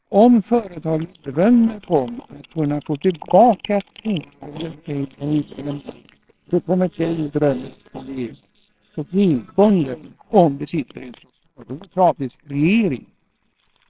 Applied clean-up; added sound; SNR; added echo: neural separator model SepFormer WHAMR!.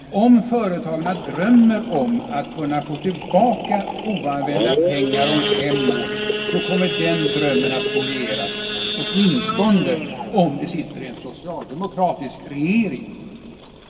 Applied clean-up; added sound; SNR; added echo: none; Idling / Sawing / Accelerating, revving, vroom; 5 dB; reverberation time 2.4 s.